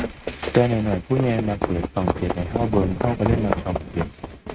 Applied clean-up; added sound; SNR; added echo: neural mask model RNNoise.